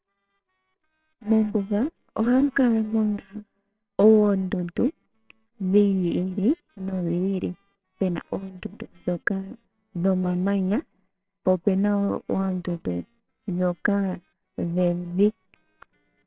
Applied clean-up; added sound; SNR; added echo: neural separator model SepFormer WHAMR!.